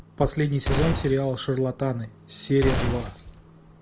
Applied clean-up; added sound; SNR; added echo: none; Glass; 3 dB; none.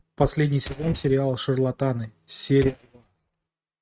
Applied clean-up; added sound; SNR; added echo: neural mask model RNNoise.